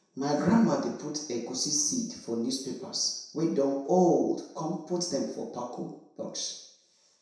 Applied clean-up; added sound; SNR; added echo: none; none; none; reverberation time 0.7 s.